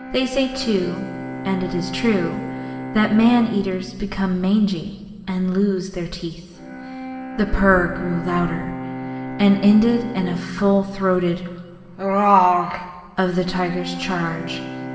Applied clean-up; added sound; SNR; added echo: none; Bowed string instrument; 11 dB; reverberation time 2.0 s.